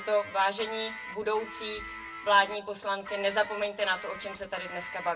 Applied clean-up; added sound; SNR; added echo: none; Guitar; 12 dB; reverberation time 0.2 s.